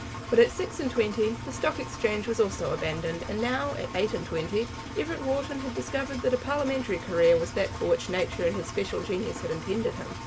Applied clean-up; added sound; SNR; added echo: none; Engine; 10 dB; none.